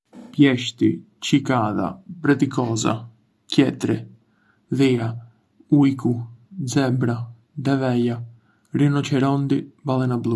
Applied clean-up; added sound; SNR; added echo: none; none; none; none.